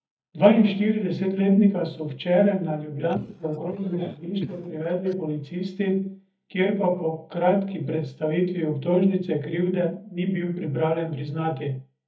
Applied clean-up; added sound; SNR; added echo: neural mask model DeepFilterNet 3.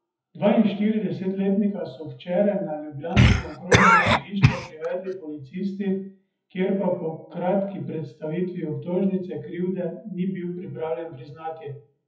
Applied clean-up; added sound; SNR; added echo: classical method WPE with log-MMSE.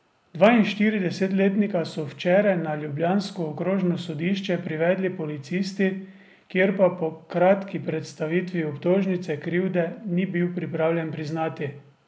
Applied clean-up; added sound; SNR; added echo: none; none; none; none.